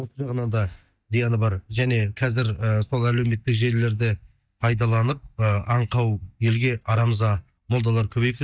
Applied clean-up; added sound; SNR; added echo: neural mask model DeepFilterNet 3.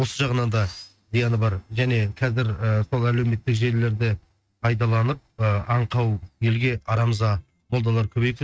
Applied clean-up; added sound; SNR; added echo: neural mask model RNNoise.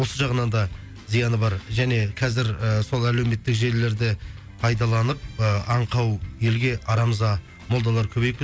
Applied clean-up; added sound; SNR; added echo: none; none; none; none.